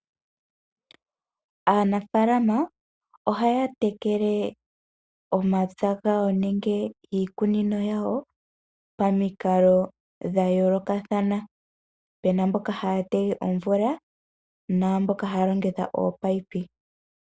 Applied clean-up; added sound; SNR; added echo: none; none; none; none.